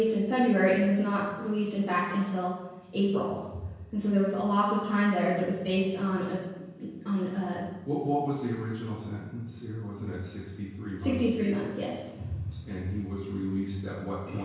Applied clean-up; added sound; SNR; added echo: none; none; none; reverberation time 1.0 s.